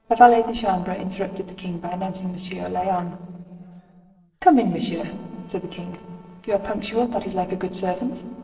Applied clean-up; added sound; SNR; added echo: neural separator model SepFormer DNS4.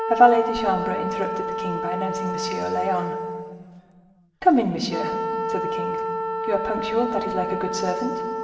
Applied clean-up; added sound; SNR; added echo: none; Wind instrument, woodwind instrument; 3 dB; reverberation time 2.7 s.